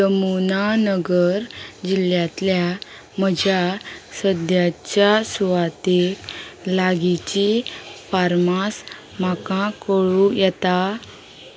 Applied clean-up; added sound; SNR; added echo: none; none; none; none.